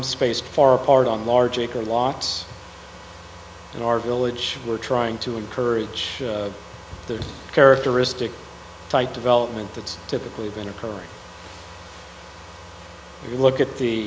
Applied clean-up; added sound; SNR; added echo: none; none; none; none.